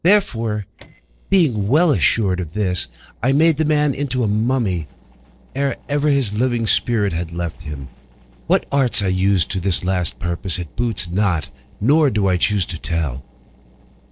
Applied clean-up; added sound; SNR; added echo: neural separator model SepFormer DNS4.